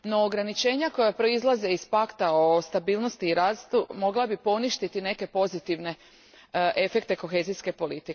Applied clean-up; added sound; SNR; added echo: none; none; none; none.